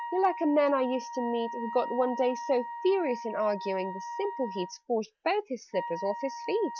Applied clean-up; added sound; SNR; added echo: none; Wind instrument, woodwind instrument; 9 dB; none.